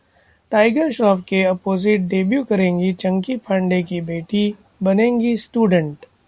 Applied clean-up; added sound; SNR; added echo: none; none; none; none.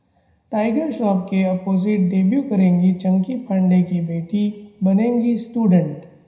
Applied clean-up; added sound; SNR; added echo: none; none; none; reverberation time 0.8 s.